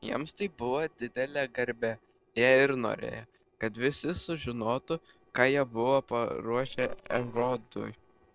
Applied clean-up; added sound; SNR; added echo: neural separator model SepFormer DNS4.